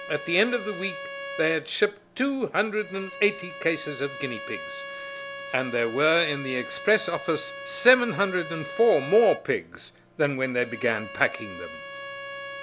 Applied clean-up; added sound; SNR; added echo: none; Bowed string instrument; 12 dB; none.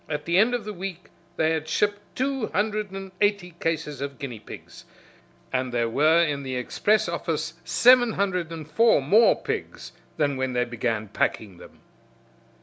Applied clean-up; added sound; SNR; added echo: none; none; none; none.